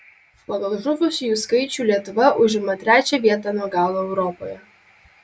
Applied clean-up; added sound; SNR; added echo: none; none; none; none.